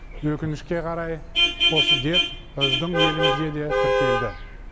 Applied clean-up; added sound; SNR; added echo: none; Vehicle horn, car horn, honking; -5 dB; none.